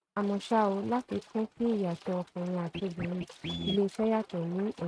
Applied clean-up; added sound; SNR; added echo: neural mask model RNNoise.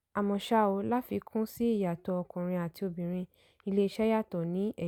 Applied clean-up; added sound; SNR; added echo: none; none; none; none.